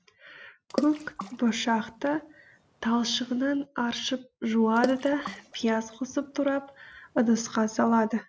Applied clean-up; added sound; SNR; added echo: none; Water / Splash, splatter; 12 dB; none.